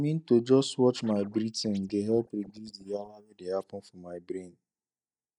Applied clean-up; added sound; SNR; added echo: neural mask model DeepFilterNet 3.